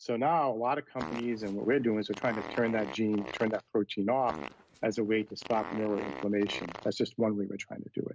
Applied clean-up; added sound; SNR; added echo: neural mask model RNNoise.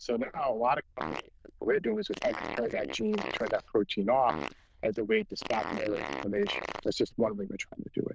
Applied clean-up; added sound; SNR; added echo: neural diffusion model UNIVERSE++.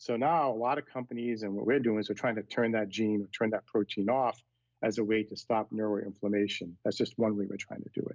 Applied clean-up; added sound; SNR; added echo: none; none; none; none.